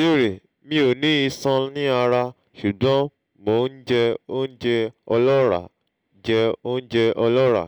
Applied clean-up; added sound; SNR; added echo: none; none; none; none.